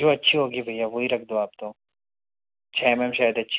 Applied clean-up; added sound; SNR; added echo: none; none; none; none.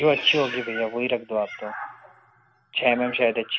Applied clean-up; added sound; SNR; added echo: none; Meow; 12 dB; none.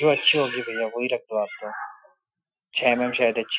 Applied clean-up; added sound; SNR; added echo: classical method Wiener filter.